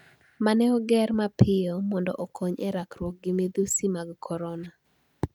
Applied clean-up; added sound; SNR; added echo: none; none; none; none.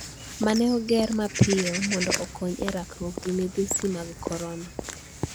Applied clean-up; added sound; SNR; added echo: none; Walk, footsteps / Bird vocalization, bird call, bird song; 7 dB; none.